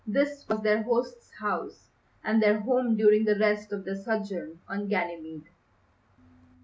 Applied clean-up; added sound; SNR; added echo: none; none; none; none.